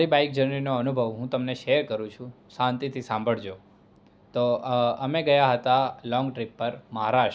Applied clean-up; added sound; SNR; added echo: none; none; none; none.